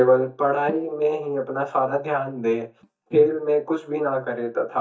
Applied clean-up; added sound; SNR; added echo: neural mask model DeepFilterNet 3.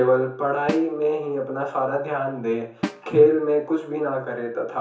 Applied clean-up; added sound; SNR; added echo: none; Snare drum; 13 dB; reverberation time 0.7 s.